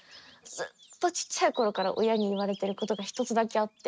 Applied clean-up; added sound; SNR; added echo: neural mask model RNNoise.